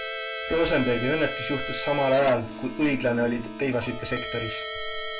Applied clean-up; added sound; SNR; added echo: none; Keyboard (musical); 6 dB; reverberation time 0.2 s.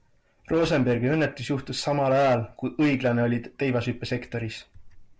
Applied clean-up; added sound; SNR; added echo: none; none; none; none.